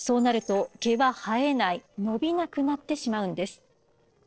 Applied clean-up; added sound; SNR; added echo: neural separator model SepFormer DNS4.